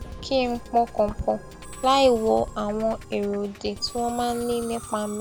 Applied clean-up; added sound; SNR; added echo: none; Musical instrument; 14 dB; none.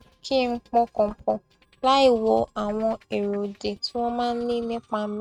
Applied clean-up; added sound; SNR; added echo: neural mask model RNNoise.